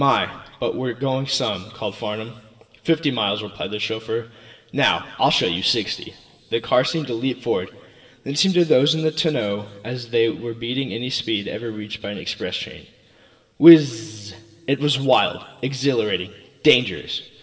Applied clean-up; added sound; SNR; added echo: none; none; none; reverberation time 2.8 s.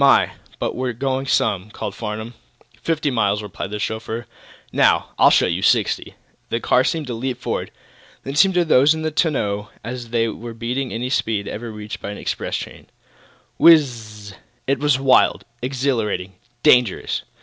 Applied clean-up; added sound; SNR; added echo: none; none; none; none.